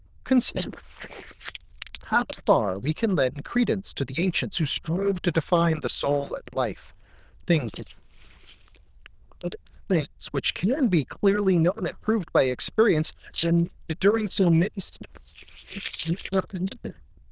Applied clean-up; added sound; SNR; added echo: neural diffusion model UNIVERSE++.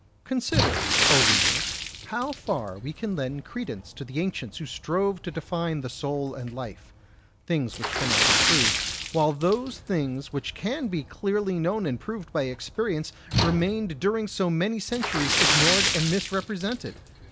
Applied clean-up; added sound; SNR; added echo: none; Slam / Tools + Splash, splatter; 1 dB; none.